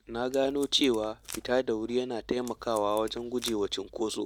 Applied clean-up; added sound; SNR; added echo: none; Packing tape, duct tape; 19 dB; none.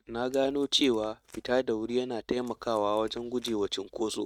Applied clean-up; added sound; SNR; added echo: neural mask model RNNoise.